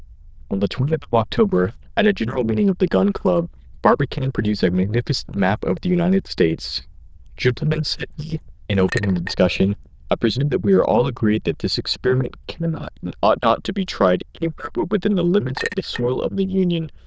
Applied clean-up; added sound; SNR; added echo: neural diffusion model UNIVERSE++.